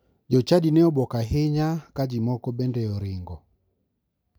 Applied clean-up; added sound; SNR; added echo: none; none; none; none.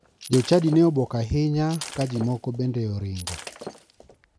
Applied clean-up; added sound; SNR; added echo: none; Shatter; 16 dB; none.